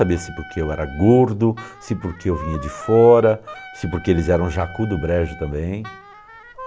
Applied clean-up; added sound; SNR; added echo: none; Wind instrument, woodwind instrument; 18 dB; none.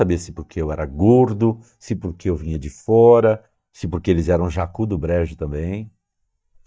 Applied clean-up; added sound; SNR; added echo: neural mask model DeepFilterNet 3.